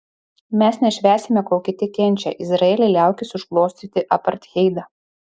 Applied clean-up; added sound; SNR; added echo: none; none; none; none.